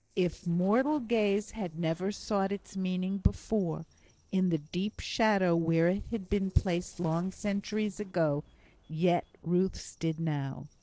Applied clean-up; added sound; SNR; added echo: neural separator model SepFormer DNS4.